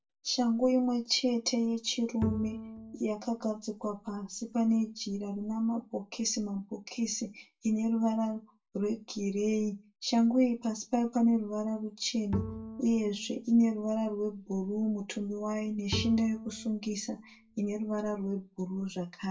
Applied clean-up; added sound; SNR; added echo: none; Bowed string instrument; 11 dB; reverberation time 0.2 s.